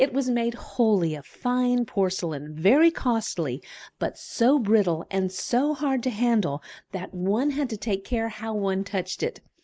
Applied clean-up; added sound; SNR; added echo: neural mask model Resemble Enhance denoiser.